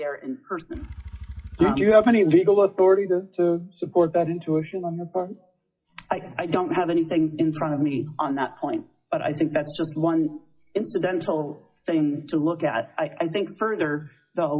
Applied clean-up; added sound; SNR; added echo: classical method WPE with log-MMSE.